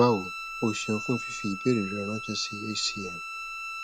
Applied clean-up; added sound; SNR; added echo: none; Bowed string instrument; 7 dB; none.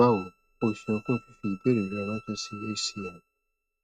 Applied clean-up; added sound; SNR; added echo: neural mask model RNNoise.